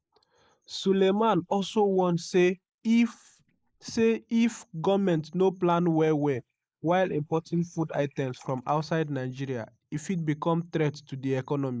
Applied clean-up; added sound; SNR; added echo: neural mask model Resemble Enhance denoiser.